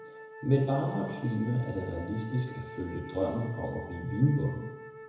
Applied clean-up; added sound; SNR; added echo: none; Wind instrument, woodwind instrument; 14 dB; reverberation time 1.0 s.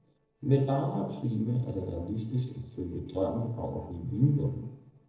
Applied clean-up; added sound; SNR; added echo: neural separator model SepFormer DNS4.